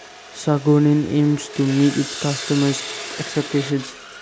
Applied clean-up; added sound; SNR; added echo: none; Sawing; 12 dB; none.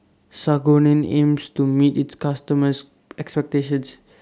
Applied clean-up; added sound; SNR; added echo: none; none; none; none.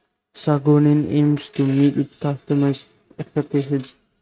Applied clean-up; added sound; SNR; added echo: neural mask model RNNoise.